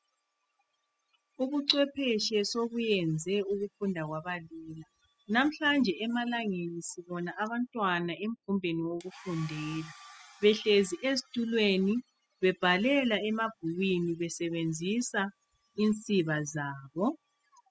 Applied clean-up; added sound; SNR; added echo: classical method spectral subtraction.